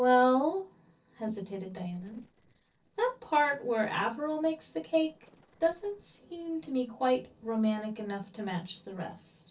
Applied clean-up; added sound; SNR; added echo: neural separator model SepFormer DNS4.